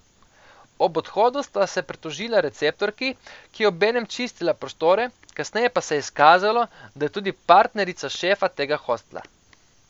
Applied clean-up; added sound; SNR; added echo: none; none; none; none.